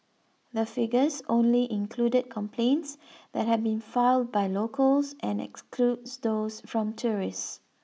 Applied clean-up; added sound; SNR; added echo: none; none; none; none.